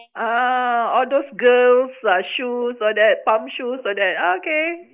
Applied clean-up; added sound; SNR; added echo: neural mask model Resemble Enhance denoiser.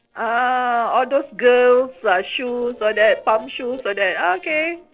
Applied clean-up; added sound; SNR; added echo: neural separator model SepFormer DNS4.